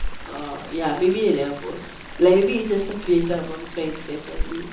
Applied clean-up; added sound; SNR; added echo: none; Chatter / Stream; 9 dB; reverberation time 0.6 s.